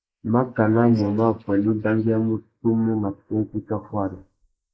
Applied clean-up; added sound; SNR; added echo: neural mask model Resemble Enhance denoiser.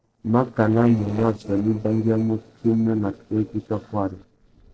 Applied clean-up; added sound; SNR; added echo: neural separator model SepFormer DNS4.